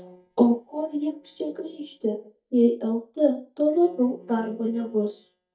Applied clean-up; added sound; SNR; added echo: neural mask model DeepFilterNet 3.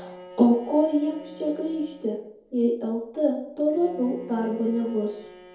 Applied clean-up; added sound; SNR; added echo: none; Bowed string instrument; 19 dB; reverberation time 2.3 s.